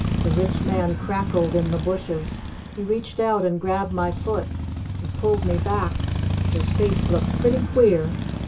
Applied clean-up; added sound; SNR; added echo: none; Motorcycle; 1 dB; reverberation time 0.2 s.